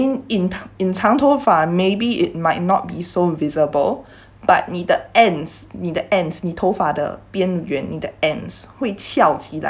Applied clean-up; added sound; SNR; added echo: none; none; none; none.